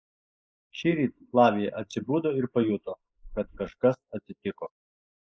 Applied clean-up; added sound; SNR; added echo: neural mask model Resemble Enhance denoiser.